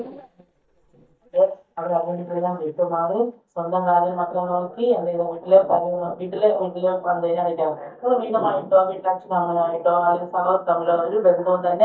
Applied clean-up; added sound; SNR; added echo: neural mask model DeepFilterNet 3.